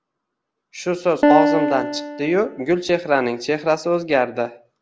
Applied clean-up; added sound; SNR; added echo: none; Piano; 2 dB; none.